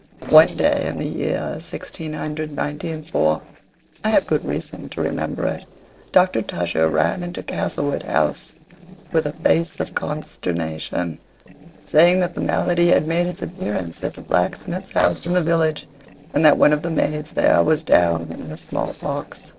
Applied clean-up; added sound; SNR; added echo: neural separator model SepFormer DNS4.